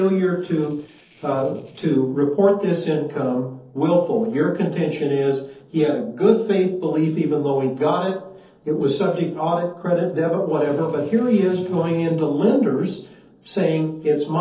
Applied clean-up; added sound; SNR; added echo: neural separator model SepFormer DNS4.